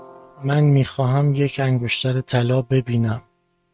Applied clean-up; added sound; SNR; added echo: neural mask model RNNoise.